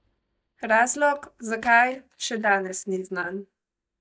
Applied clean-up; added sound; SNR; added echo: neural mask model DeepFilterNet 3.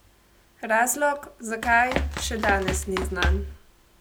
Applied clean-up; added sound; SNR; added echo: none; Run; 1 dB; none.